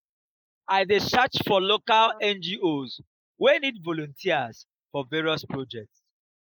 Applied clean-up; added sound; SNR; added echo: neural mask model Resemble Enhance denoiser.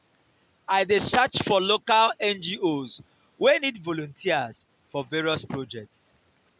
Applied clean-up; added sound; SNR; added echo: none; none; none; none.